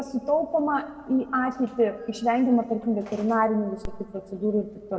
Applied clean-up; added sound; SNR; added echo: none; Telephone; 20 dB; reverberation time 1.3 s.